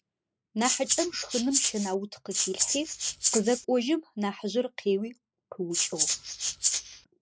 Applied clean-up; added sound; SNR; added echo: neural mask model Resemble Enhance denoiser.